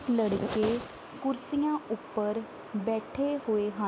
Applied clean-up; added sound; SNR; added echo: none; none; none; none.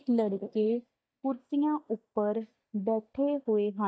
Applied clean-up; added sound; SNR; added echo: neural mask model DeepFilterNet 3.